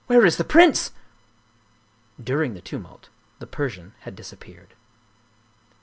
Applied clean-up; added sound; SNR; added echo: none; none; none; none.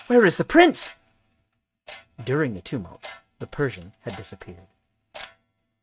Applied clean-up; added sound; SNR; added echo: neural mask model RNNoise.